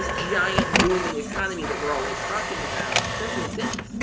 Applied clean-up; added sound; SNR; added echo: none; Printer; -3 dB; none.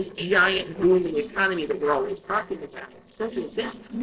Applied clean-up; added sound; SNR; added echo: neural separator model SepFormer DNS4.